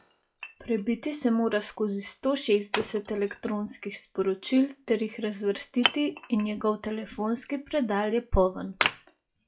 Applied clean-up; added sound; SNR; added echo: classical method log-MMSE.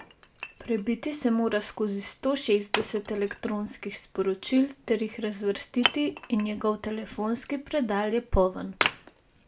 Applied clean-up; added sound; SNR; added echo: none; Wood; 10 dB; none.